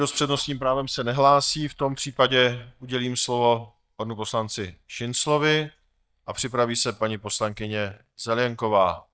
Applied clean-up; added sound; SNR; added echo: neural mask model DeepFilterNet 3.